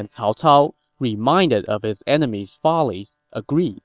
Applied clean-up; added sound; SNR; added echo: neural separator model SepFormer WHAM!.